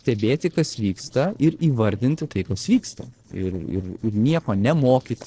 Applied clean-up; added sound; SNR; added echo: neural separator model SepFormer DNS4.